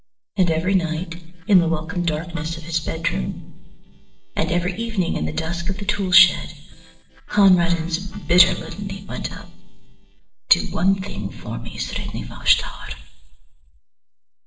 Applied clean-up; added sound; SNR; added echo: neural separator model SepFormer DNS4.